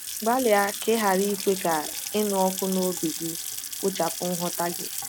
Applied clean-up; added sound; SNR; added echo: none; Sink (filling or washing) / Water tap, faucet / Splash, splatter; 7 dB; none.